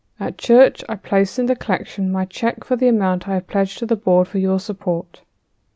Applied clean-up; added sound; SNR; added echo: none; none; none; none.